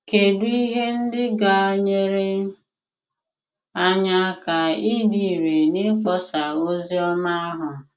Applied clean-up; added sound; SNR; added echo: none; none; none; none.